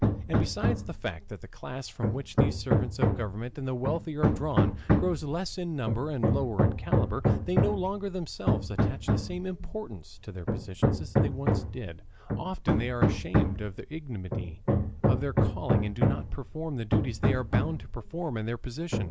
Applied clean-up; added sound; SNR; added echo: none; Hammer; -5 dB; none.